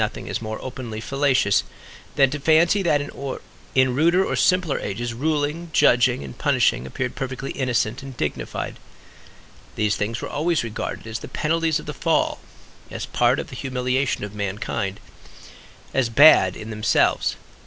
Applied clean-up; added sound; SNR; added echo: none; none; none; none.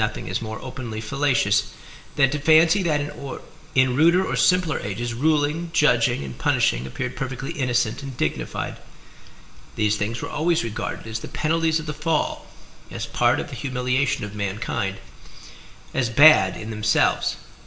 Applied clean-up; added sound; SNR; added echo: none; none; none; reverberation time 0.9 s.